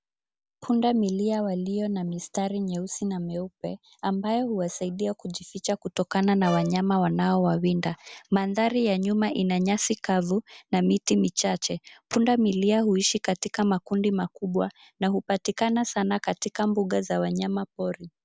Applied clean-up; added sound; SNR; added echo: none; Brass instrument; 13 dB; none.